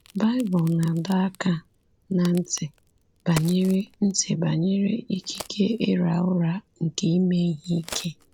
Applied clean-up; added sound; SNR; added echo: none; Crack; 20 dB; none.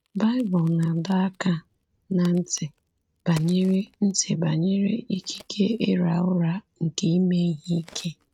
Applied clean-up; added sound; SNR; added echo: neural mask model RNNoise.